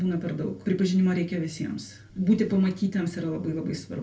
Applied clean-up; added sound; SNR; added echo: none; none; none; reverberation time 0.3 s.